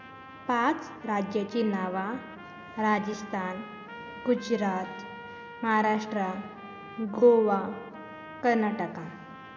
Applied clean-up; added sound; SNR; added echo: none; Trumpet; 16 dB; none.